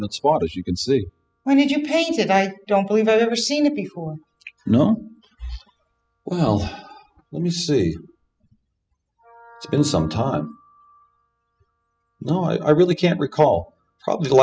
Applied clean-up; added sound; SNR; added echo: classical method spectral subtraction.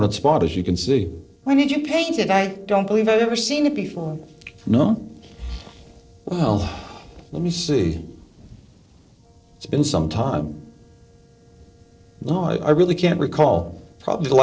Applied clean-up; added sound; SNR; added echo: neural separator model SepFormer DNS4.